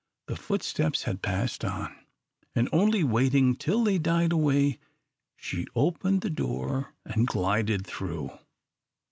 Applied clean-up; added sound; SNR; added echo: none; none; none; none.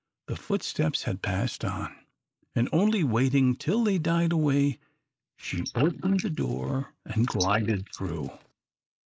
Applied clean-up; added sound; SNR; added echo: neural mask model Resemble Enhance denoiser.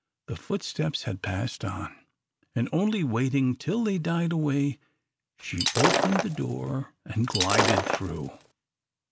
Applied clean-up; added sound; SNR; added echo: none; Shatter; -1 dB; none.